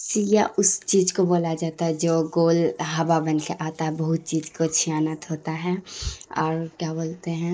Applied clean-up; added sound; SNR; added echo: neural mask model Resemble Enhance denoiser.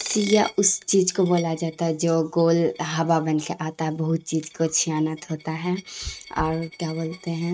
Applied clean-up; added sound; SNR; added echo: neural mask model RNNoise.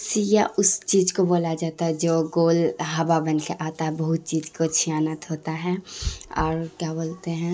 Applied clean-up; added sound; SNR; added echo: none; none; none; none.